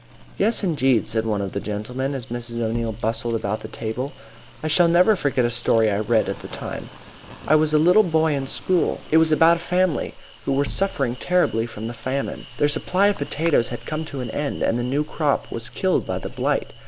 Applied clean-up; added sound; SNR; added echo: none; Insect + Bass drum; 16 dB; none.